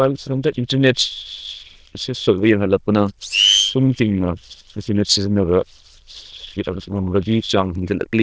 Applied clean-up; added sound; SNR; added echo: neural diffusion model UNIVERSE++.